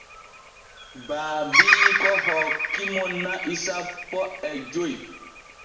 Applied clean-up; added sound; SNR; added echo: none; Bird vocalization, bird call, bird song; -5 dB; reverberation time 1.0 s.